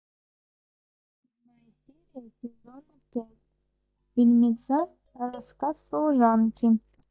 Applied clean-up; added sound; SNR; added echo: neural mask model DeepFilterNet 3.